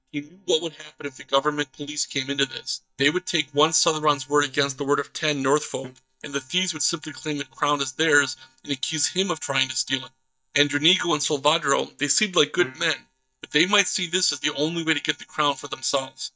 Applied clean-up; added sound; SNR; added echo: neural mask model DeepFilterNet 3.